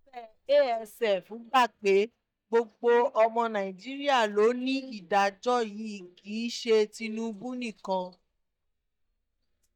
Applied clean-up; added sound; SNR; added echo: neural mask model DeepFilterNet 3.